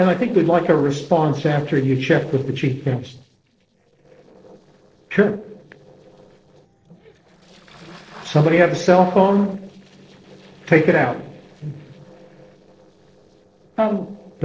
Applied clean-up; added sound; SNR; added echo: neural separator model SepFormer DNS4.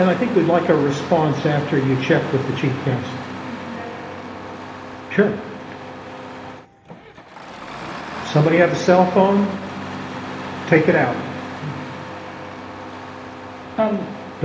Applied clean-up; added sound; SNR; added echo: none; Engine starting; 10 dB; reverberation time 1.0 s.